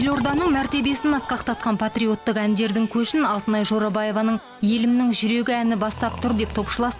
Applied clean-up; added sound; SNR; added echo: none; Breathing; 17 dB; none.